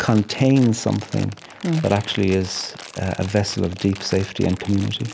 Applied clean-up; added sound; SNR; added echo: none; Crumpling, crinkling; 18 dB; none.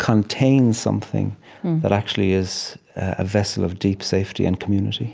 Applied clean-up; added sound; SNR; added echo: none; none; none; none.